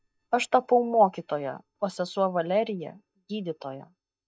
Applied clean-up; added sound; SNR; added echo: neural mask model DeepFilterNet 3.